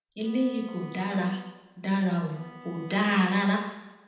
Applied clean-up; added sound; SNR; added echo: none; Bowed string instrument; 19 dB; reverberation time 0.9 s.